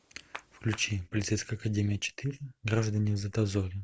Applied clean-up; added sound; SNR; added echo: none; Clapping; 15 dB; none.